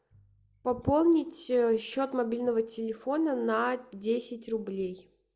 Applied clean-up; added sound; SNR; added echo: none; none; none; none.